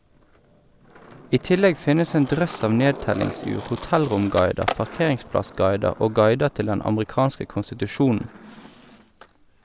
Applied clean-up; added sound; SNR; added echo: none; Skateboard; 15 dB; none.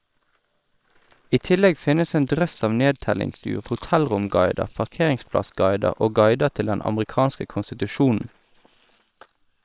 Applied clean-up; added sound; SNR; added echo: neural separator model SepFormer WHAM!.